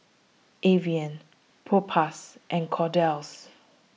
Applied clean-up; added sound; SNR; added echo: none; none; none; none.